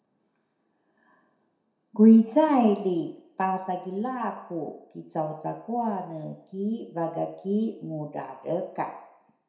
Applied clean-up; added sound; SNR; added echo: none; none; none; reverberation time 0.6 s.